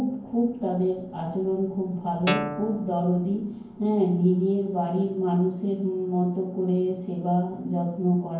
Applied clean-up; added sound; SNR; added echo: none; Guitar; 6 dB; reverberation time 0.9 s.